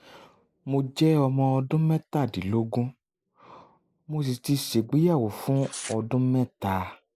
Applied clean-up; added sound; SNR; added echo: neural mask model Resemble Enhance denoiser.